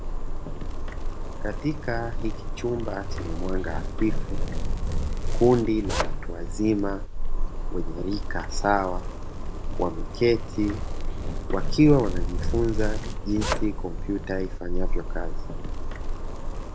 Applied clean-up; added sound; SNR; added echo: none; Zipper (clothing); -2 dB; none.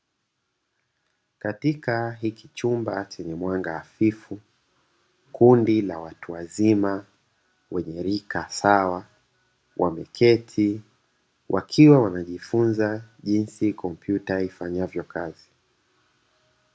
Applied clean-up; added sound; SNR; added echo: none; none; none; none.